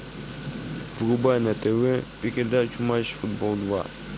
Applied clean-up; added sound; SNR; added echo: none; Thunder / Rain; 12 dB; none.